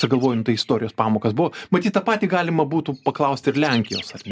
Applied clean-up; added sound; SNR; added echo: none; Bird; 19 dB; none.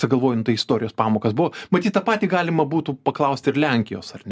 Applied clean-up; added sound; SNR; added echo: none; none; none; none.